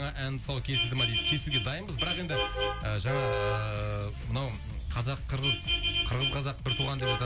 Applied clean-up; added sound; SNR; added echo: none; Vehicle horn, car horn, honking; 1 dB; none.